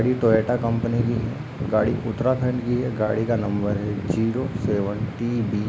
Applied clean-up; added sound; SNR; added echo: none; none; none; none.